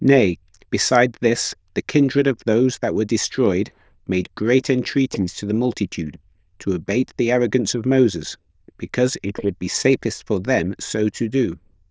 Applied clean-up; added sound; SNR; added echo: neural diffusion model UNIVERSE++.